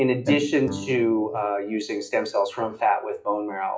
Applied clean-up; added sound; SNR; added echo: classical method WPE with log-MMSE.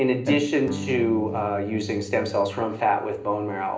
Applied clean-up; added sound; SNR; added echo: none; Electric guitar / Strum; 10 dB; reverberation time 0.5 s.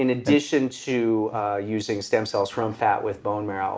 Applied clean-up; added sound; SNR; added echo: none; none; none; none.